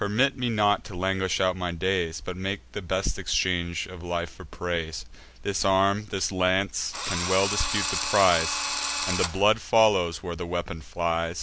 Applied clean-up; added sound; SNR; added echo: none; Drill; 3 dB; none.